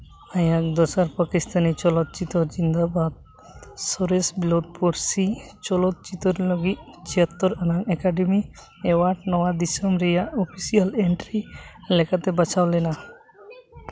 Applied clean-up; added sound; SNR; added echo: none; none; none; none.